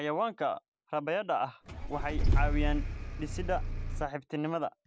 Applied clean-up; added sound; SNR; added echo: none; Engine starting / Car; -4 dB; none.